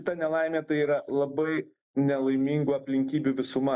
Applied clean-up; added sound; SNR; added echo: neural mask model Resemble Enhance denoiser.